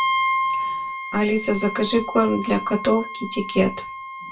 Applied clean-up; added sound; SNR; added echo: none; Wind instrument, woodwind instrument; 4 dB; reverberation time 0.2 s.